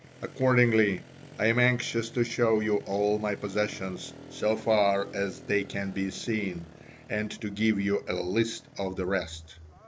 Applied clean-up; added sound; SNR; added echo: none; Motorcycle; 19 dB; none.